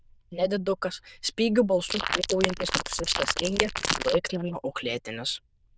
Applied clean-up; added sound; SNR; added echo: neural diffusion model UNIVERSE++.